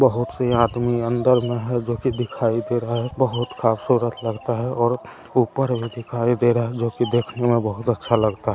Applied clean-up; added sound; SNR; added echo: none; none; none; none.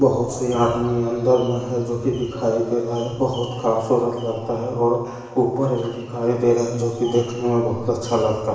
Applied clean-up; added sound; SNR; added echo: none; none; none; reverberation time 1.1 s.